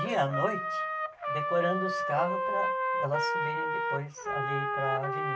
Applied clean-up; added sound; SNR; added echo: none; Trumpet; -2 dB; reverberation time 0.1 s.